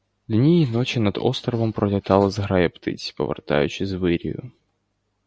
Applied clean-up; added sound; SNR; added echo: none; none; none; none.